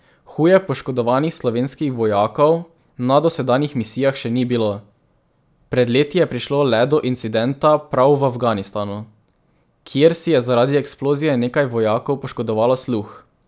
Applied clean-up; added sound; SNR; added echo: none; none; none; none.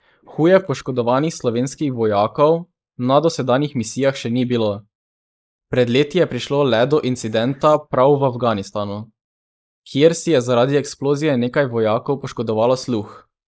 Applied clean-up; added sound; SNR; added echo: neural mask model Resemble Enhance denoiser.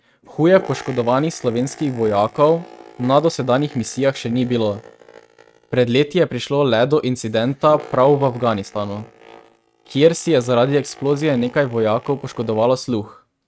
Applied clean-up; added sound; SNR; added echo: neural mask model RNNoise.